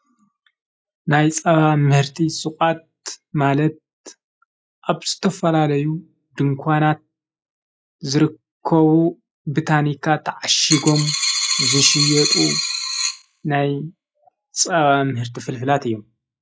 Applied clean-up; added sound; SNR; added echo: classical method log-MMSE.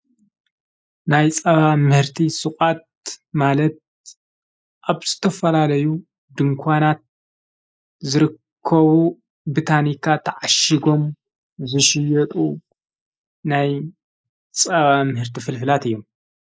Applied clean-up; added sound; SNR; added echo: neural mask model Resemble Enhance denoiser.